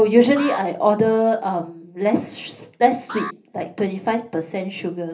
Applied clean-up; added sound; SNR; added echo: none; Alarm; 17 dB; reverberation time 0.3 s.